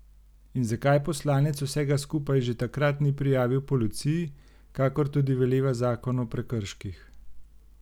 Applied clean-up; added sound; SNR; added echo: none; none; none; none.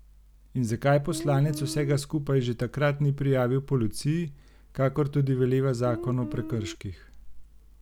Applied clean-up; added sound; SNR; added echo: none; Guitar; 10 dB; none.